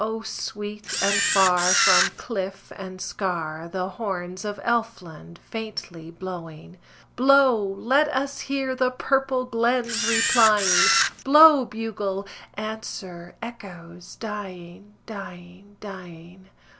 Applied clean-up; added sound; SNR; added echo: none; Camera; -2 dB; none.